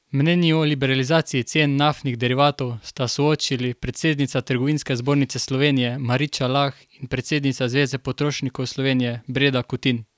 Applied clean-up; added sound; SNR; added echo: none; none; none; none.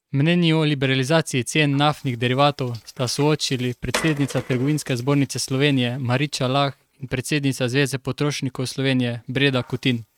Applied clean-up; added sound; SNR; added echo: neural mask model RNNoise.